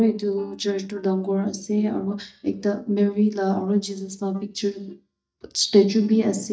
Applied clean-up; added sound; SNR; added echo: neural mask model DeepFilterNet 3.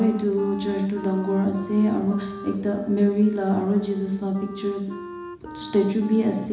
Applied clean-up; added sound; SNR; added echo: none; Wind instrument, woodwind instrument; 15 dB; reverberation time 1.0 s.